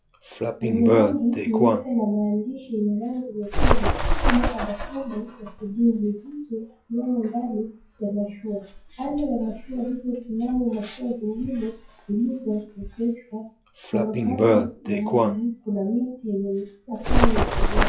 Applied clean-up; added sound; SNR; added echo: classical method WPE with log-MMSE.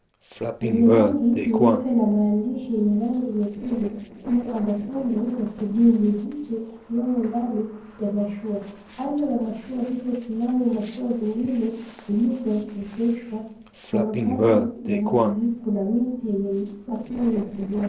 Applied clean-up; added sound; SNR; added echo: neural separator model SepFormer DNS4.